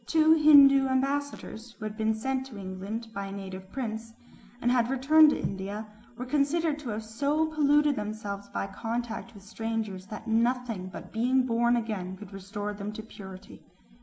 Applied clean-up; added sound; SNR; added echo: none; none; none; none.